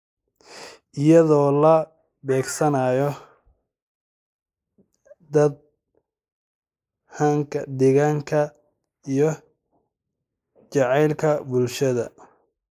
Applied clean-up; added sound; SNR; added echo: neural mask model Resemble Enhance denoiser.